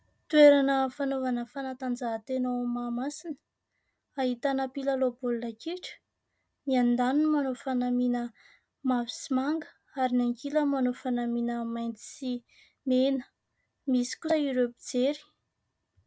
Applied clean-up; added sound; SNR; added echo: none; none; none; none.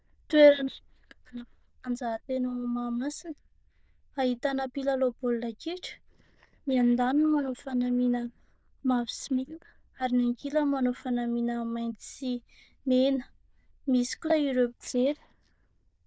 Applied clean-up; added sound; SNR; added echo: neural diffusion model UNIVERSE++.